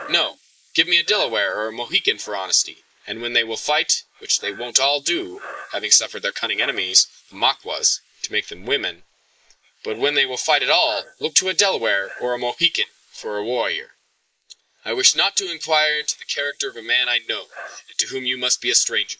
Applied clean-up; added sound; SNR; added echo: neural mask model Resemble Enhance denoiser.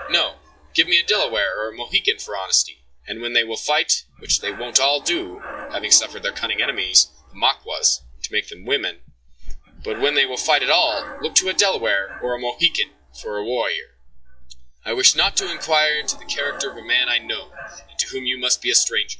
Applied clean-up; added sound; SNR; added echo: classical method log-MMSE.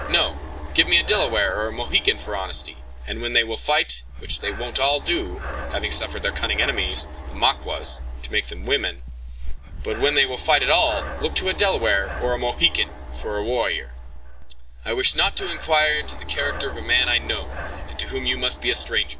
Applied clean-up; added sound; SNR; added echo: none; Breathing; 13 dB; none.